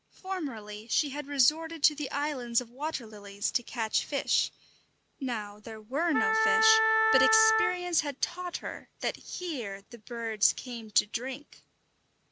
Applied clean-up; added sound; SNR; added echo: none; Wind instrument, woodwind instrument; -5 dB; none.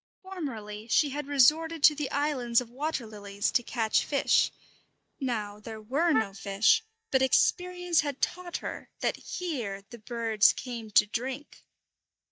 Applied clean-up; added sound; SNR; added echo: neural mask model DeepFilterNet 3.